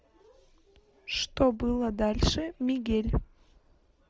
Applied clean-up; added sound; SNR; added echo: none; none; none; none.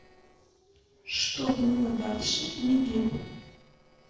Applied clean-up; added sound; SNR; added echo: neural separator model SepFormer DNS4.